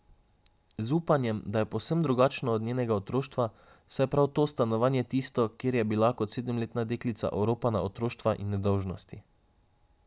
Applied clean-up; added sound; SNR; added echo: none; none; none; none.